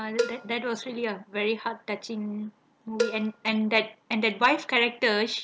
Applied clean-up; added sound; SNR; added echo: none; Cowbell; 9 dB; none.